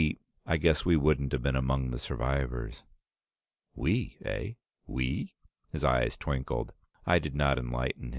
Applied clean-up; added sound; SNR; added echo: none; none; none; none.